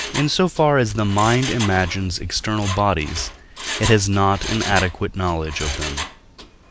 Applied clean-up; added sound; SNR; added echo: none; Mechanisms; 11 dB; none.